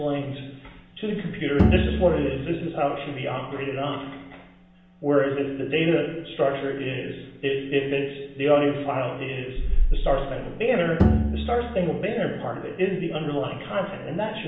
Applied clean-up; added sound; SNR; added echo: none; Bowed string instrument; -1 dB; reverberation time 0.8 s.